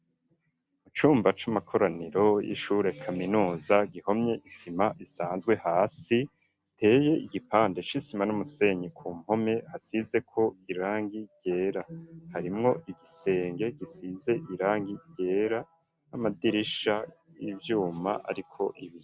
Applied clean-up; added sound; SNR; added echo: none; none; none; none.